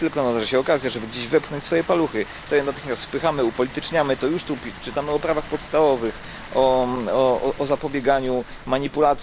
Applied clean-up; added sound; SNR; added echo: none; Water; 15 dB; none.